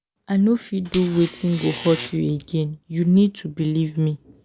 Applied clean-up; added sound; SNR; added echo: none; Buzz; 13 dB; none.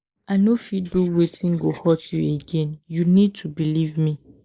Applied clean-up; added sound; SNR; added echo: neural mask model Resemble Enhance denoiser.